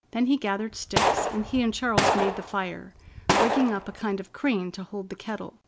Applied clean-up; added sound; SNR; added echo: none; Gunshot, gunfire; -1 dB; none.